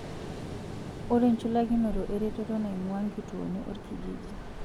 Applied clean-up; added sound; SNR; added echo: none; Ocean; 7 dB; none.